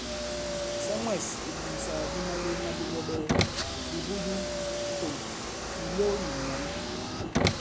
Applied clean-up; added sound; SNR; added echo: none; Car; -4 dB; none.